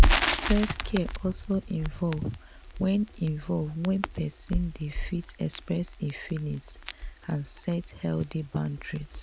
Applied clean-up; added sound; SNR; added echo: none; Crackle; 0 dB; none.